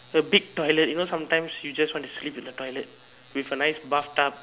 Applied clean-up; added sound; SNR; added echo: none; none; none; none.